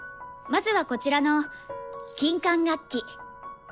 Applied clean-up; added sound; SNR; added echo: none; none; none; none.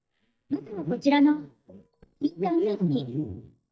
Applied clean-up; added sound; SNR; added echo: neural mask model DeepFilterNet 3.